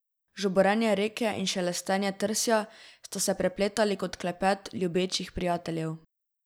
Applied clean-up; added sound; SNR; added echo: none; none; none; none.